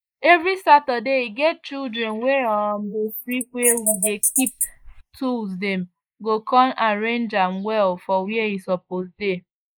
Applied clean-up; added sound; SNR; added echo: neural mask model Resemble Enhance denoiser.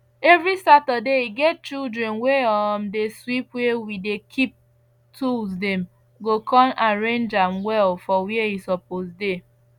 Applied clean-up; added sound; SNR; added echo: none; none; none; none.